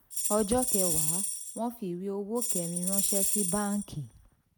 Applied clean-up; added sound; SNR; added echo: none; Tambourine; -1 dB; none.